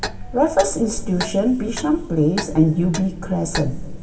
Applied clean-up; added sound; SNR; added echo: none; Clock; 9 dB; reverberation time 1.9 s.